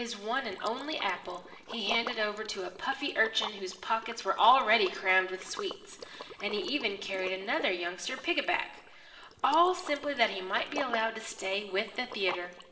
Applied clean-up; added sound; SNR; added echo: none; Liquid; 14 dB; reverberation time 1.1 s.